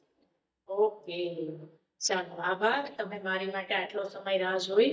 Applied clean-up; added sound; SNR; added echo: neural mask model DeepFilterNet 3.